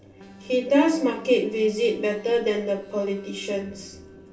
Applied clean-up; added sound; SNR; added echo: none; Alarm; 18 dB; reverberation time 0.2 s.